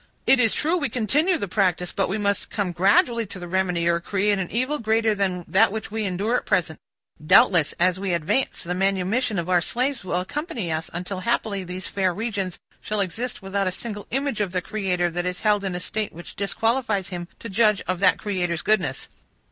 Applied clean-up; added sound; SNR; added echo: none; none; none; none.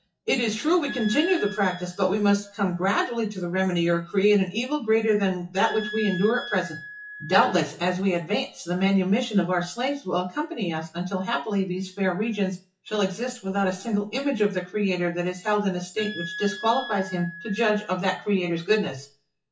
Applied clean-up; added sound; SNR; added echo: classical method WPE with log-MMSE.